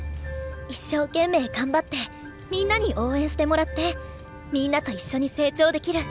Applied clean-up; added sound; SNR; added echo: none; none; none; none.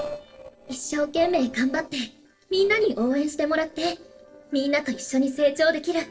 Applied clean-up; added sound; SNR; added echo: neural separator model SepFormer DNS4.